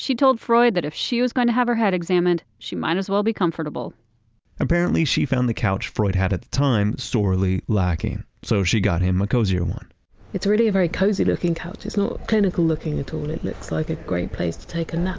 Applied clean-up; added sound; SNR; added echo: none; none; none; none.